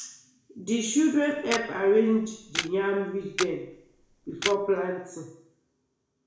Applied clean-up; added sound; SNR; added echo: none; Camera; 9 dB; reverberation time 0.6 s.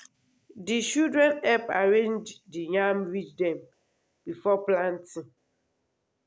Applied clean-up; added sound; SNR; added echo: none; none; none; none.